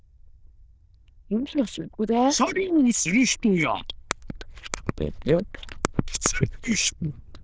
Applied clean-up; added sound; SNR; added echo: neural diffusion model UNIVERSE++.